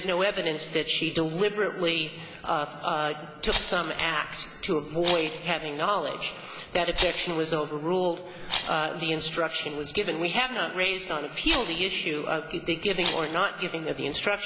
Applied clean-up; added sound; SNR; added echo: none; Rattle; -1 dB; none.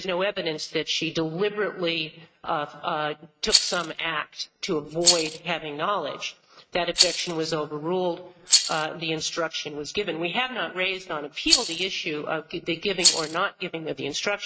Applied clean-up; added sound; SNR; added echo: neural mask model RNNoise.